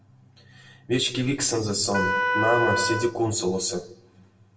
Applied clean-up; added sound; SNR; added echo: none; Wind instrument, woodwind instrument; 1 dB; reverberation time 0.2 s.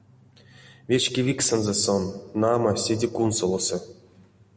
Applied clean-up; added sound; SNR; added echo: none; none; none; none.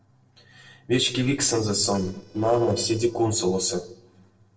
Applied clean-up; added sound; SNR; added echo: neural separator model SepFormer DNS4.